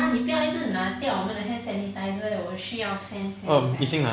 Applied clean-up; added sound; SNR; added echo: none; Marimba, xylophone / Wood; 8 dB; none.